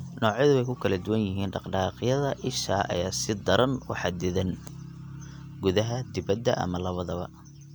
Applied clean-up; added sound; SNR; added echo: none; none; none; none.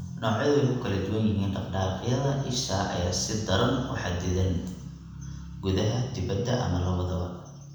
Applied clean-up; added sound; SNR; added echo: none; none; none; reverberation time 1.0 s.